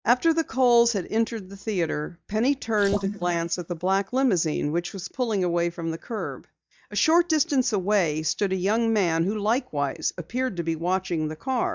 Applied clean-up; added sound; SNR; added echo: neural mask model DeepFilterNet 3.